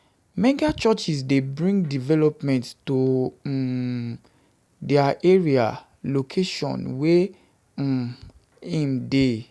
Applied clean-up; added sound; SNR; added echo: none; none; none; none.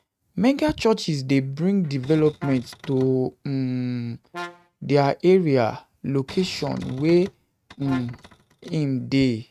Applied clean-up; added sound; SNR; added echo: neural mask model RNNoise.